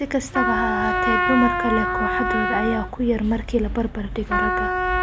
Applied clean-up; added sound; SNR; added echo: none; Trumpet; 0 dB; none.